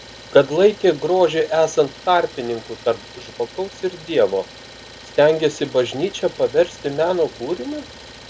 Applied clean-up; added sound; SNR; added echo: none; Idling; 19 dB; none.